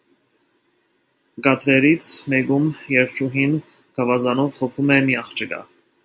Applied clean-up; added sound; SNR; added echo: none; none; none; none.